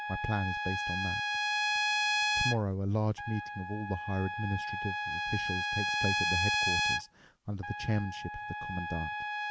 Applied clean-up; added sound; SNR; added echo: none; Trumpet; -2 dB; none.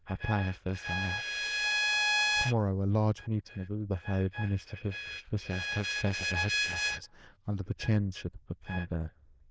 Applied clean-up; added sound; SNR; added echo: neural diffusion model UNIVERSE++.